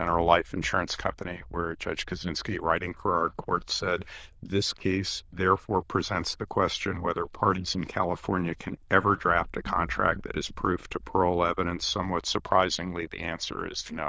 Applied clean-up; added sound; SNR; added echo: neural diffusion model UNIVERSE++.